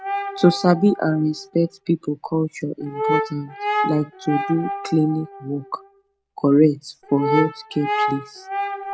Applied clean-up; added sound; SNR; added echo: none; Brass instrument; 6 dB; none.